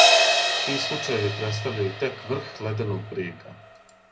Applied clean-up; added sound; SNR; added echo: none; Crash cymbal; -5 dB; reverberation time 0.5 s.